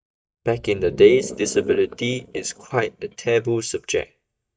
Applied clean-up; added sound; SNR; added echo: neural mask model DeepFilterNet 3.